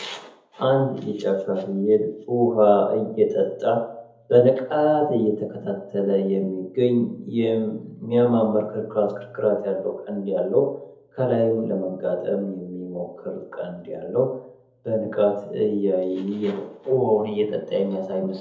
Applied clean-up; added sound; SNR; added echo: none; none; none; reverberation time 0.7 s.